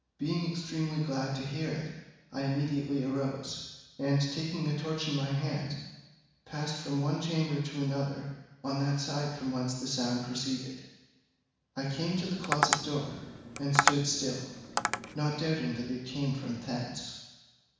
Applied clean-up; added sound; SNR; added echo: none; Tap; -1 dB; reverberation time 1.1 s.